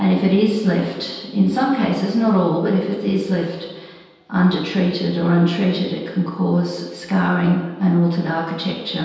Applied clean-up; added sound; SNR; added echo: none; none; none; reverberation time 1.2 s.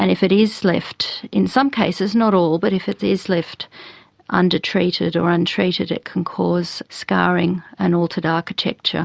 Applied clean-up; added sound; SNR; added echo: none; none; none; none.